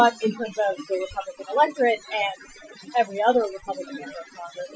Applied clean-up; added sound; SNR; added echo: classical method Wiener filter.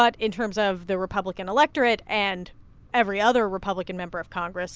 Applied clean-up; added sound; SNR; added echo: none; none; none; none.